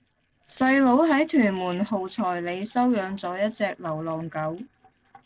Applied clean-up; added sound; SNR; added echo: neural separator model SepFormer DNS4.